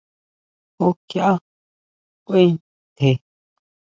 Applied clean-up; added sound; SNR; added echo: none; none; none; none.